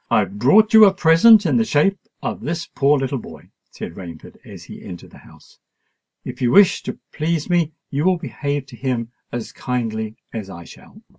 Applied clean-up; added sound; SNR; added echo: none; none; none; none.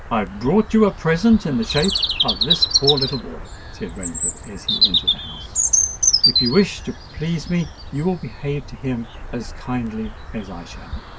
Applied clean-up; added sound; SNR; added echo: none; Bird vocalization, bird call, bird song; 0 dB; none.